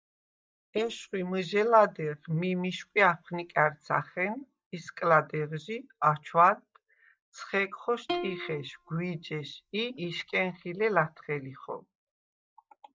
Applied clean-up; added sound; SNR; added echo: neural mask model DeepFilterNet 3.